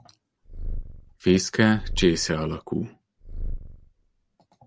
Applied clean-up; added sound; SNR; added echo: none; Purr; 7 dB; none.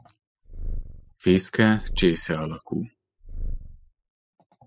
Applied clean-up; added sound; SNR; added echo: classical method spectral subtraction.